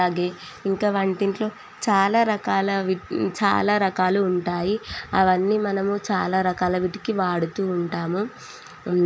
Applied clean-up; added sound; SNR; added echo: none; none; none; none.